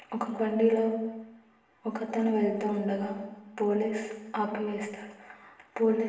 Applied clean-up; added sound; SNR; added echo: none; none; none; reverberation time 1.0 s.